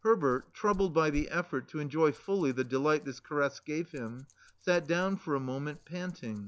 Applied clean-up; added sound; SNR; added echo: none; Rattle; 19 dB; none.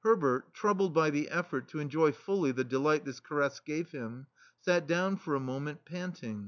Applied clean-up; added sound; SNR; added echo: none; none; none; none.